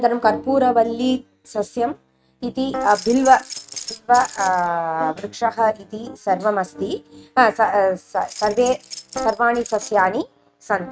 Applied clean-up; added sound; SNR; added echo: neural mask model RNNoise.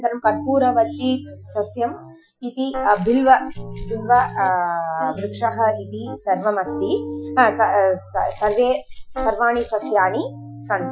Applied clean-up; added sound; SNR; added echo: classical method Wiener filter.